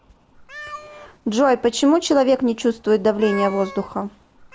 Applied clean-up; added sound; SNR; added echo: none; Meow; 17 dB; none.